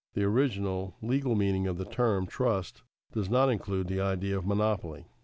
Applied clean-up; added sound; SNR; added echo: none; none; none; none.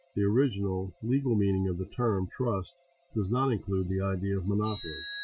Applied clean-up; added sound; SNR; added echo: classical method Wiener filter.